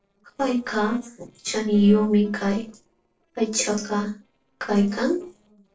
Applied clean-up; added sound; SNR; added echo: neural separator model SepFormer DNS4.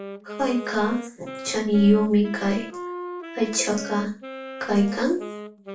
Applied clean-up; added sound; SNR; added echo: none; Wind instrument, woodwind instrument; 12 dB; reverberation time 0.3 s.